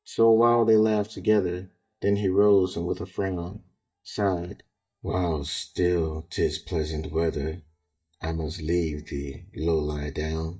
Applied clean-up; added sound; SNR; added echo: neural mask model DeepFilterNet 3.